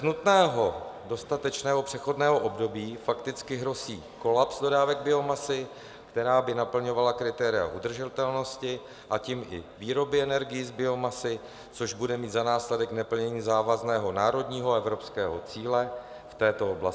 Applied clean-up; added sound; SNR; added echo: none; none; none; none.